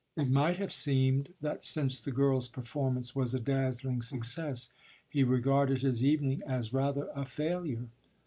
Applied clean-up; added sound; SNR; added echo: neural mask model Resemble Enhance denoiser.